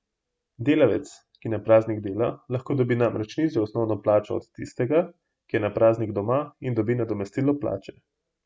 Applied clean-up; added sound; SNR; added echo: none; none; none; none.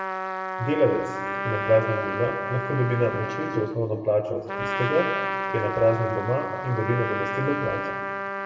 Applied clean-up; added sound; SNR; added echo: none; Trumpet; 4 dB; reverberation time 2.0 s.